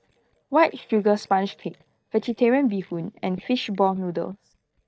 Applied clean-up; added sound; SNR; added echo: neural mask model DeepFilterNet 3.